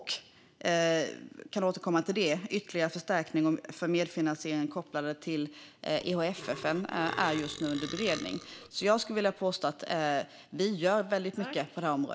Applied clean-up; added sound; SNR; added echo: none; Burping, eructation; 13 dB; none.